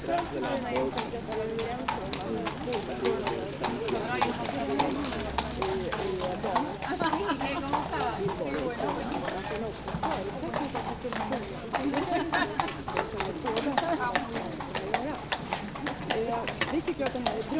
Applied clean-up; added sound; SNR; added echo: none; Livestock, farm animals, working animals; -4 dB; none.